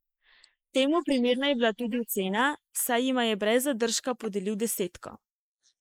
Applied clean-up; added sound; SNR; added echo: neural mask model Resemble Enhance denoiser.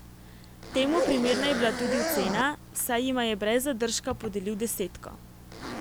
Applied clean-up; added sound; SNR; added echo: none; Zipper (clothing); 5 dB; none.